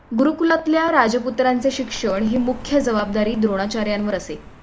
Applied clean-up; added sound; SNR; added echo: none; Car passing by; 17 dB; none.